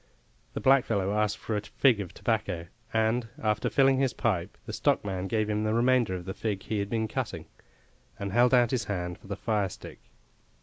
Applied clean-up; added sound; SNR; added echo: none; none; none; none.